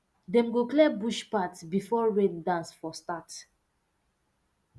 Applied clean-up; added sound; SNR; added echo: none; none; none; none.